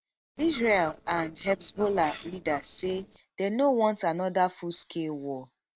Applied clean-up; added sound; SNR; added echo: neural separator model SepFormer DNS4.